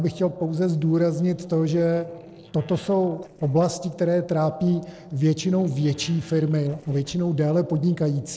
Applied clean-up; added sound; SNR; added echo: neural separator model SepFormer DNS4.